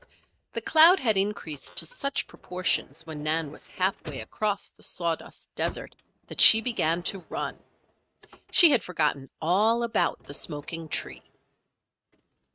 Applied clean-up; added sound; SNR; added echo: neural mask model RNNoise.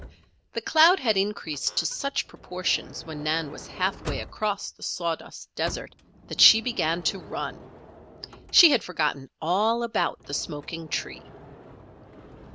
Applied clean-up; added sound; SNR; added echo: none; Sliding door / Motor vehicle (road); 17 dB; none.